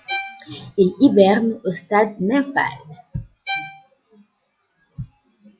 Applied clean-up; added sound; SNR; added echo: classical method log-MMSE.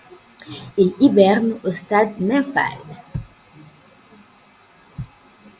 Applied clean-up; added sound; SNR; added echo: none; none; none; none.